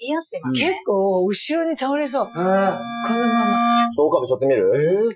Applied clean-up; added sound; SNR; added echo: classical method Wiener filter.